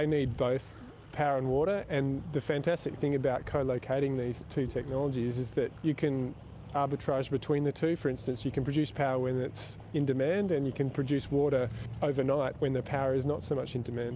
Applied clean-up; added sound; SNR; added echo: none; none; none; none.